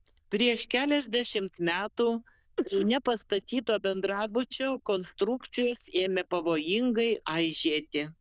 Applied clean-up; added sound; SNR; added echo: neural diffusion model UNIVERSE++.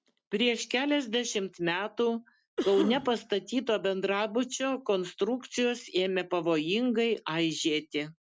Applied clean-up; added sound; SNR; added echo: none; Cough; 7 dB; none.